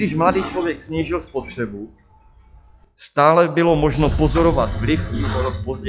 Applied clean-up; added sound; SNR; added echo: classical method log-MMSE.